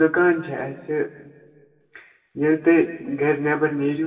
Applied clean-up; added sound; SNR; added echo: none; none; none; reverberation time 1.6 s.